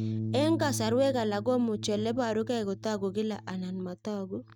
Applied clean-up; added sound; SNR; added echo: neural mask model RNNoise.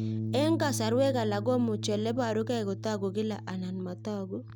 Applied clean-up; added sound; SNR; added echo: none; Bass guitar; 6 dB; none.